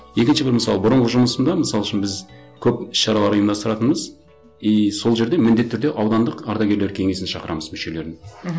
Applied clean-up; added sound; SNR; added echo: none; none; none; none.